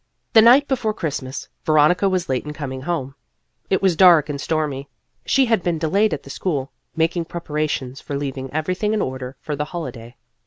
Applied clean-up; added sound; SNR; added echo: none; none; none; none.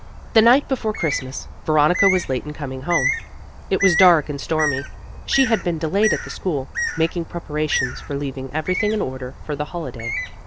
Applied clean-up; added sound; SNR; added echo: none; Bird; 6 dB; none.